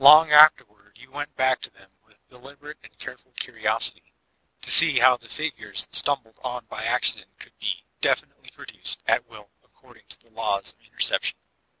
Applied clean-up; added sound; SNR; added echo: none; none; none; none.